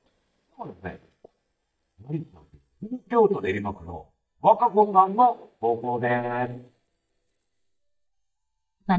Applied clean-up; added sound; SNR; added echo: neural mask model DeepFilterNet 3.